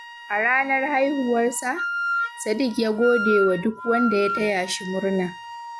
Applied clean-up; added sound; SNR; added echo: none; Wind instrument, woodwind instrument; 7 dB; none.